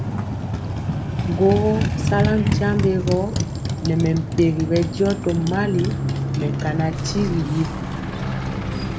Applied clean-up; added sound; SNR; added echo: none; Motorcycle; 1 dB; none.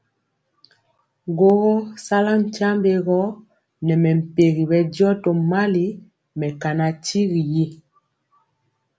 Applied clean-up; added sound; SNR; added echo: none; none; none; none.